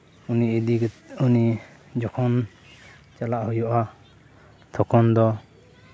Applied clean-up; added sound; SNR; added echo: none; none; none; none.